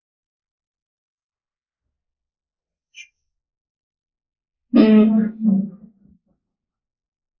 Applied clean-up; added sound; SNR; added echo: neural mask model Resemble Enhance denoiser.